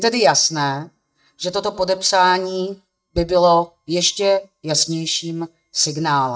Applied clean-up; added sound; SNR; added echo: neural mask model DeepFilterNet 3.